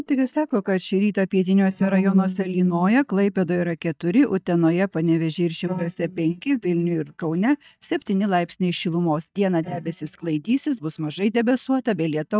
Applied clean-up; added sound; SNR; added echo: neural mask model DeepFilterNet 3.